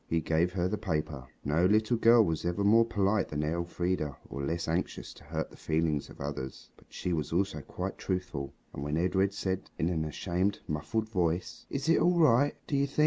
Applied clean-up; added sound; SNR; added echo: none; none; none; none.